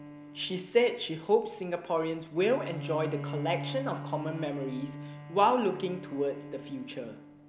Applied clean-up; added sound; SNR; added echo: none; Bowed string instrument; 11 dB; none.